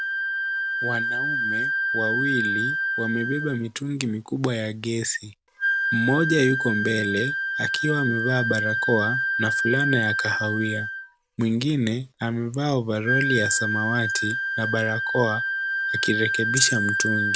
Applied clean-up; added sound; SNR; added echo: none; Wind instrument, woodwind instrument; 0 dB; none.